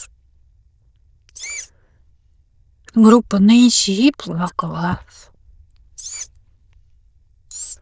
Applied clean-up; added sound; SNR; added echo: neural diffusion model UNIVERSE++.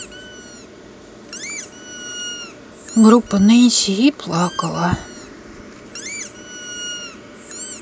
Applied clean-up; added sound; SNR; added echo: none; Squeak; 15 dB; none.